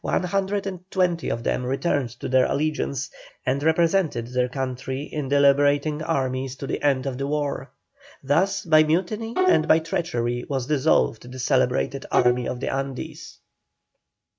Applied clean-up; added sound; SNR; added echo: neural mask model RNNoise.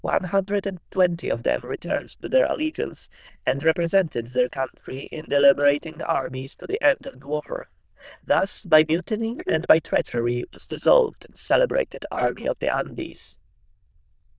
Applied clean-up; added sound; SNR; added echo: neural diffusion model UNIVERSE++.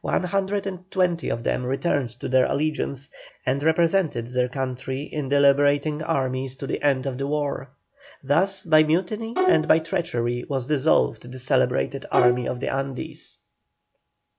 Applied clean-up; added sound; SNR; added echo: none; Bowed string instrument; 3 dB; none.